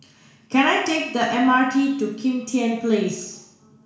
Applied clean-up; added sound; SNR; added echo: none; none; none; reverberation time 0.7 s.